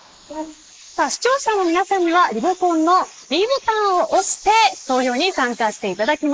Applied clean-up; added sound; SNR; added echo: neural mask model Resemble Enhance denoiser.